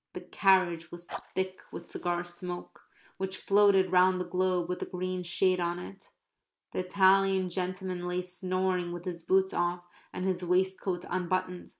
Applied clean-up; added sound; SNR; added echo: neural mask model Resemble Enhance denoiser.